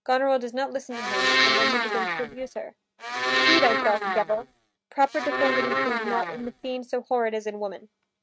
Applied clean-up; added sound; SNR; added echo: neural mask model RNNoise.